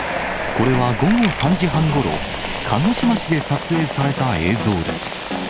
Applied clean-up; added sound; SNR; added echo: none; Coin (dropping); 12 dB; none.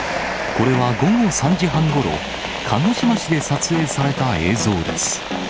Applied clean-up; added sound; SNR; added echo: none; none; none; none.